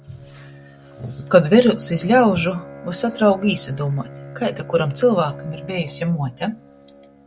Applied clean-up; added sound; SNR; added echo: none; Bowed string instrument; 17 dB; none.